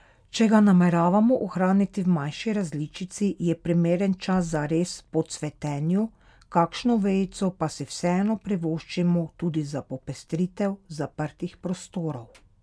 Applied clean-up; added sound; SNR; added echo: none; none; none; none.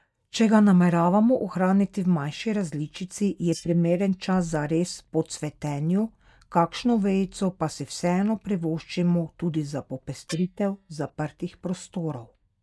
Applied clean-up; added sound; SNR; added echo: neural mask model DeepFilterNet 3.